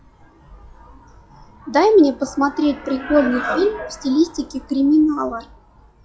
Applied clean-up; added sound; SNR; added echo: classical method log-MMSE.